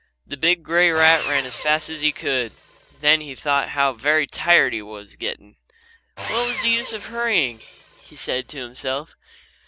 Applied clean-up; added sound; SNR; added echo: none; Sawing; 14 dB; none.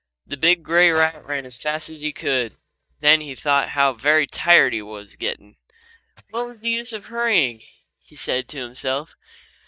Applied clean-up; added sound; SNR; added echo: neural mask model DeepFilterNet 3.